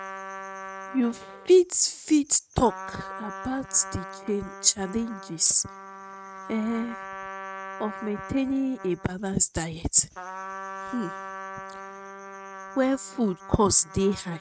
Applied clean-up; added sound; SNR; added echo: neural mask model RNNoise.